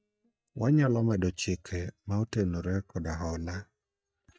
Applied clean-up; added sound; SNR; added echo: neural mask model DeepFilterNet 3.